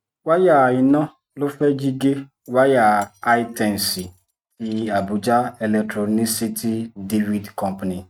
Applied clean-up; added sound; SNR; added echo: neural mask model RNNoise.